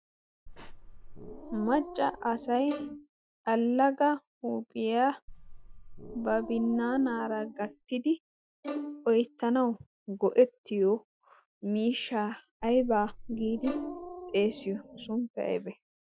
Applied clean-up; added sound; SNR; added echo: classical method Wiener filter.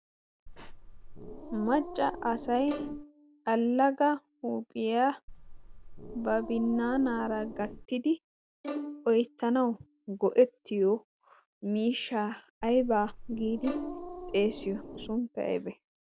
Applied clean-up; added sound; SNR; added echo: none; Growling + Bowed string instrument; 12 dB; none.